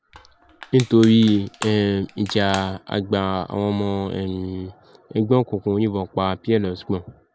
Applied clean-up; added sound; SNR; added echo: none; Crushing; 16 dB; none.